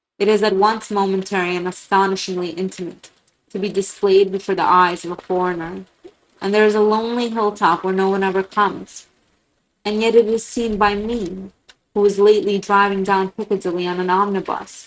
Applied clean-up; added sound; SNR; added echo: neural mask model RNNoise.